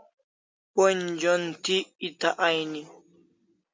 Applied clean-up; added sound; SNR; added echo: none; none; none; none.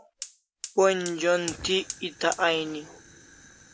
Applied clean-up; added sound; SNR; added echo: none; Fire; 15 dB; none.